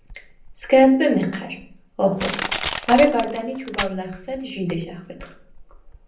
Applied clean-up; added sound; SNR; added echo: none; Crushing; 11 dB; reverberation time 0.6 s.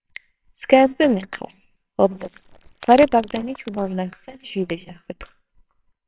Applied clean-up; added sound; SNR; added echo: neural separator model SepFormer WHAMR!.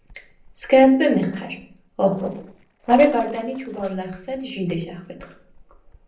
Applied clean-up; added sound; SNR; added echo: neural separator model SepFormer DNS4.